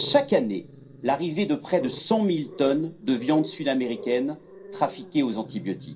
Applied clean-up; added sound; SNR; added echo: none; Growling; 17 dB; reverberation time 0.3 s.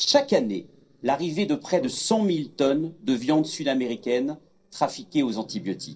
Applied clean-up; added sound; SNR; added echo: neural separator model SepFormer DNS4.